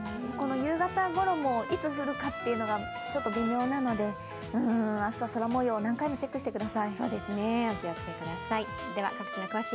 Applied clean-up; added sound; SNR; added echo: none; Trumpet; 11 dB; none.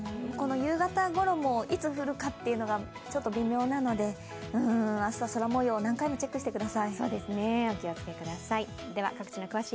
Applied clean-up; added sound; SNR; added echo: none; none; none; none.